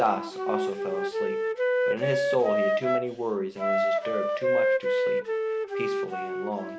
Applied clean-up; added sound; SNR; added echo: none; Wind instrument, woodwind instrument; -5 dB; none.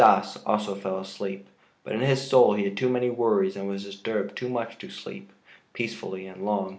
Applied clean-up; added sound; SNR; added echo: none; none; none; none.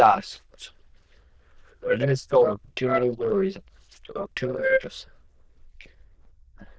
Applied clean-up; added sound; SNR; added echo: neural diffusion model UNIVERSE++.